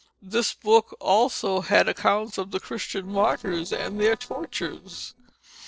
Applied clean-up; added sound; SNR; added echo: neural separator model SepFormer DNS4.